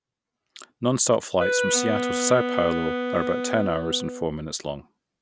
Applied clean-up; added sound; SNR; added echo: none; Wind instrument, woodwind instrument; 2 dB; none.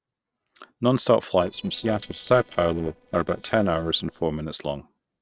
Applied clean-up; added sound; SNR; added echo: neural separator model SepFormer DNS4.